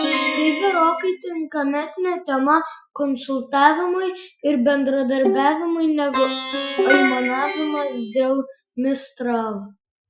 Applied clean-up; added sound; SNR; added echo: classical method Wiener filter.